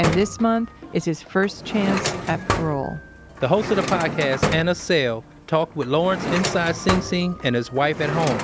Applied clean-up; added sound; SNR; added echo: none; Drawer open or close; 6 dB; none.